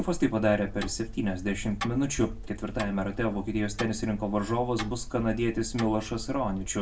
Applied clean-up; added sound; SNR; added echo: none; Tick-tock; 10 dB; reverberation time 0.2 s.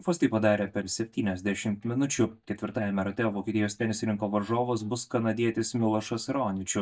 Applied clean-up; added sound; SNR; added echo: neural mask model DeepFilterNet 3.